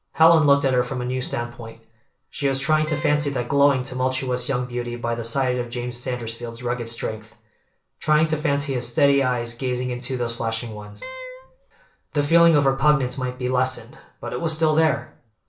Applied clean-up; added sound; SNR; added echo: none; Wind instrument, woodwind instrument; 15 dB; reverberation time 0.4 s.